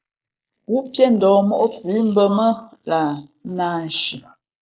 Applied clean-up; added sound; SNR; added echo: neural mask model Resemble Enhance denoiser.